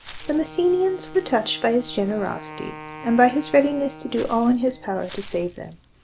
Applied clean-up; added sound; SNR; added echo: none; Walk, footsteps / Bird + Wind instrument, woodwind instrument; 16 dB; none.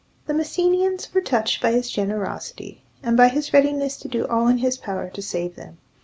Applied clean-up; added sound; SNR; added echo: none; none; none; none.